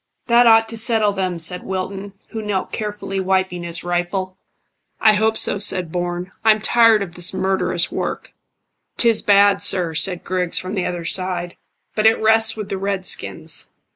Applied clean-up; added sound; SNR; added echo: neural mask model Resemble Enhance denoiser.